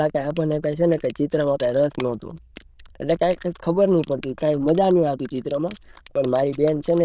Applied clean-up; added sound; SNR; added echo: neural diffusion model UNIVERSE++.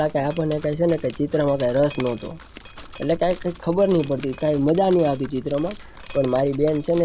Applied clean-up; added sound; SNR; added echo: none; Drip; 16 dB; none.